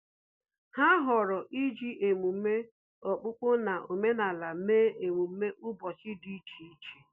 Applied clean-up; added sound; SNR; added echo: none; none; none; none.